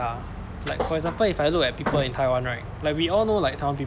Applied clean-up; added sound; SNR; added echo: none; Thump, thud; 8 dB; none.